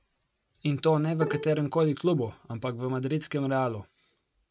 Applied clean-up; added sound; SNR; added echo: none; Bowed string instrument; 9 dB; none.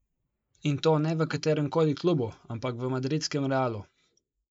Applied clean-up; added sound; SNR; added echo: neural mask model Resemble Enhance denoiser.